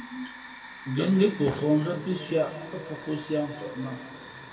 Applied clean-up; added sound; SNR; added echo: none; Hiss / Fire; 15 dB; reverberation time 2.0 s.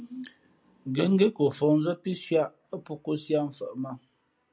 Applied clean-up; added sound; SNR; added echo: none; none; none; none.